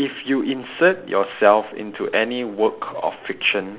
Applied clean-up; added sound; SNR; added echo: none; none; none; none.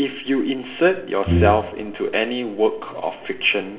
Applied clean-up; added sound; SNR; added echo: none; Brass instrument; 0 dB; reverberation time 2.5 s.